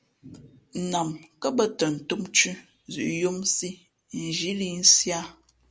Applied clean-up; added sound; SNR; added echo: none; none; none; none.